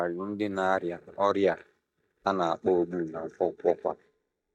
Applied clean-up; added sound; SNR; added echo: neural mask model DeepFilterNet 3.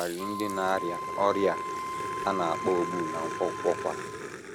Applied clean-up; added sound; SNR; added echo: none; Growling + Wind instrument, woodwind instrument; 4 dB; none.